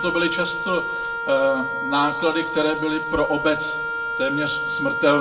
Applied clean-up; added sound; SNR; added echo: none; Wind instrument, woodwind instrument; 3 dB; reverberation time 1.5 s.